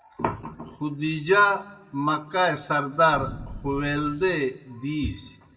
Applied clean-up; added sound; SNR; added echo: none; Boom; 13 dB; reverberation time 0.4 s.